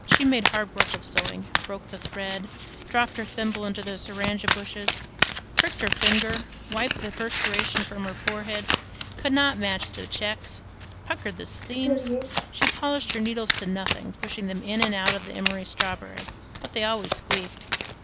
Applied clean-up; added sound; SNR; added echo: none; Domestic sounds, home sounds; -1 dB; none.